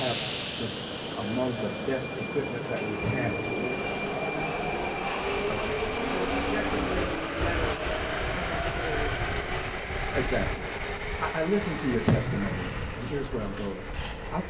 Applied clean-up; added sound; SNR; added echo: none; Subway, metro, underground; -2 dB; reverberation time 2.3 s.